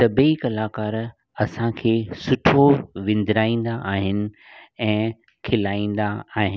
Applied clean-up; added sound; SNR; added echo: none; none; none; none.